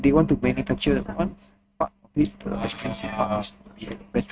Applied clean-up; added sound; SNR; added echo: neural mask model RNNoise.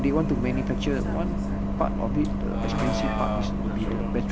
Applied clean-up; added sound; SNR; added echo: none; Bus; -3 dB; none.